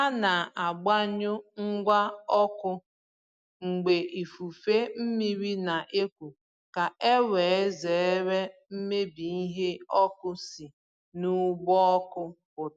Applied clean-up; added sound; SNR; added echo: none; none; none; none.